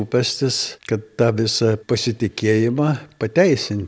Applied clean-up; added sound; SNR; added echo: none; none; none; none.